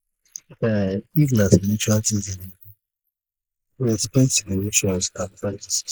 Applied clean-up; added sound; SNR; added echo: neural mask model Resemble Enhance denoiser.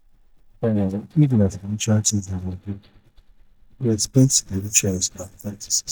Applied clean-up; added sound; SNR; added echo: neural mask model DeepFilterNet 3.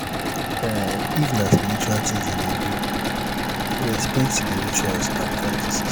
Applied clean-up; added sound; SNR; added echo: none; Engine / Mechanisms; -2 dB; none.